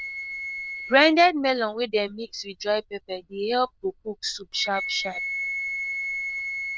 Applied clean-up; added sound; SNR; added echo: neural diffusion model UNIVERSE++.